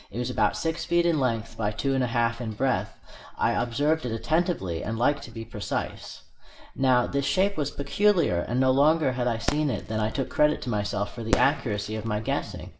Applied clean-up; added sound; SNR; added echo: none; Fireworks; 9 dB; reverberation time 0.6 s.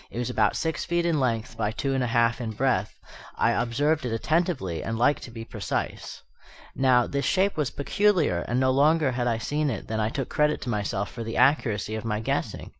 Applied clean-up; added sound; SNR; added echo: none; none; none; none.